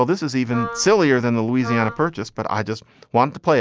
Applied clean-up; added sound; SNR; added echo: none; Wind instrument, woodwind instrument; 13 dB; none.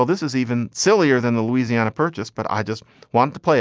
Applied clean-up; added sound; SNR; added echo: none; none; none; none.